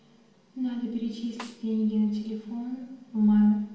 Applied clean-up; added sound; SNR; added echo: none; Snare drum; 19 dB; reverberation time 1.0 s.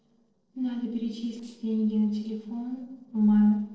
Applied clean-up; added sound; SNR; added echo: neural separator model SepFormer DNS4.